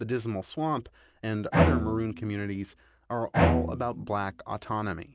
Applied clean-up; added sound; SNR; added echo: none; Bowed string instrument; -2 dB; none.